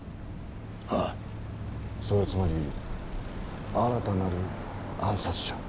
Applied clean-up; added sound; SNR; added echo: none; Bicycle; 6 dB; none.